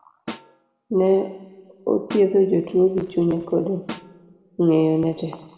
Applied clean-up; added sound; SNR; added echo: none; Snare drum; 19 dB; reverberation time 1.4 s.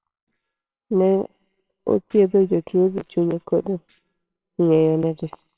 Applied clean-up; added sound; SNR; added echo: neural separator model SepFormer WHAMR!.